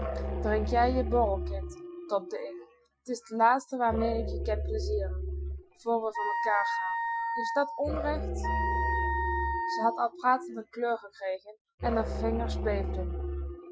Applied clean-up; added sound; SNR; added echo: classical method Wiener filter.